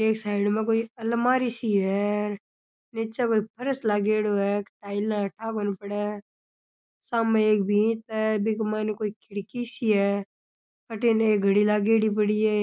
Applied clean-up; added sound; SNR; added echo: none; none; none; none.